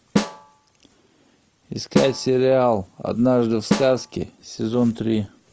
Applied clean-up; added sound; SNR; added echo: none; Snare drum; 6 dB; none.